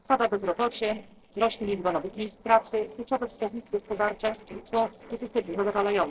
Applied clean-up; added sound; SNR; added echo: neural separator model SepFormer DNS4.